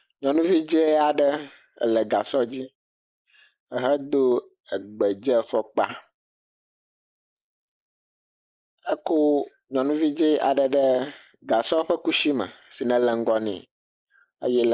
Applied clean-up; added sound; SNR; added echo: neural mask model Resemble Enhance denoiser.